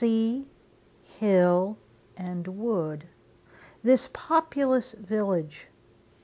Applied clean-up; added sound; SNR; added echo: none; none; none; none.